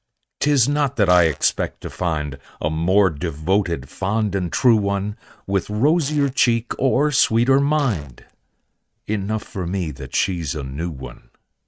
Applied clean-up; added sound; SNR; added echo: neural mask model RNNoise.